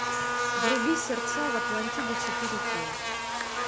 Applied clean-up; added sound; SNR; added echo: none; Wind instrument, woodwind instrument + Buzz; -5 dB; none.